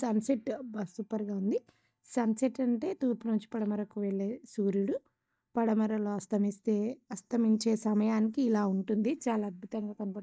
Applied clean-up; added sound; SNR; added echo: neural mask model DeepFilterNet 3.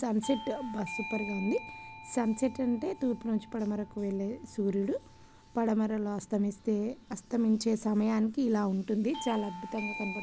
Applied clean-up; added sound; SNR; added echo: none; Bell / Doorbell; 15 dB; none.